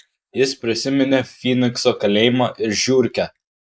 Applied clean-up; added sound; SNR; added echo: neural mask model Resemble Enhance denoiser.